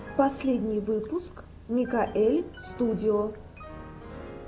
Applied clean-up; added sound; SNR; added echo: none; Piano; 17 dB; none.